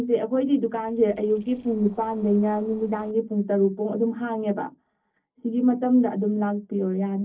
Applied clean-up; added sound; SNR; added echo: neural separator model SepFormer DNS4.